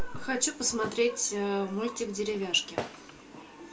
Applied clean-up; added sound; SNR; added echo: none; Walk, footsteps; 14 dB; reverberation time 0.2 s.